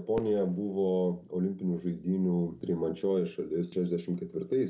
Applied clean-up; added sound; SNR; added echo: none; Fireworks; 19 dB; none.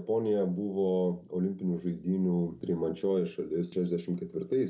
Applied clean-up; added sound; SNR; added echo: none; none; none; none.